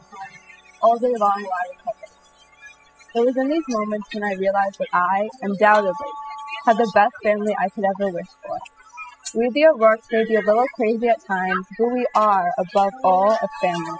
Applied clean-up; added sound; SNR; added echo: classical method spectral subtraction.